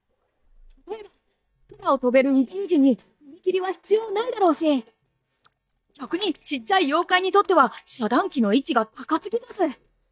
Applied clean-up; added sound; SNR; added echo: neural mask model DeepFilterNet 3.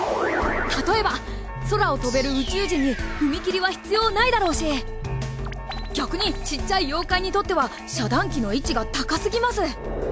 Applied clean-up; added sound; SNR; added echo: none; Piano; 13 dB; none.